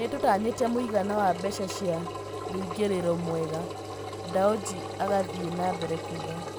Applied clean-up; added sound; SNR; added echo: none; Engine; 7 dB; none.